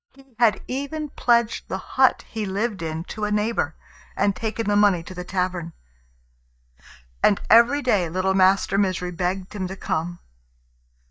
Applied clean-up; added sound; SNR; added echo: neural mask model DeepFilterNet 3.